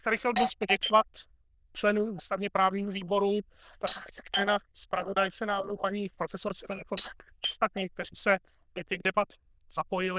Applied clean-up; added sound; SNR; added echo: neural diffusion model UNIVERSE++.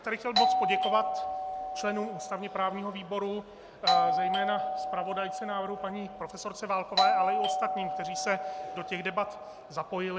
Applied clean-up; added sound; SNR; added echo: none; Doorbell; -3 dB; none.